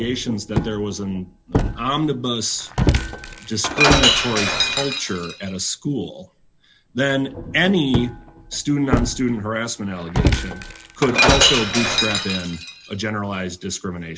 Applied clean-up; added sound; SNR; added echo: none; Shatter; -1 dB; none.